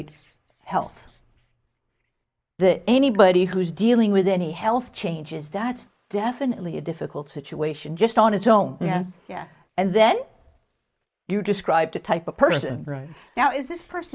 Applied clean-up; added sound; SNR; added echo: neural mask model Resemble Enhance denoiser.